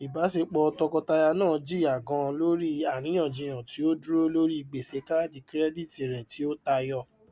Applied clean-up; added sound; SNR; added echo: none; none; none; none.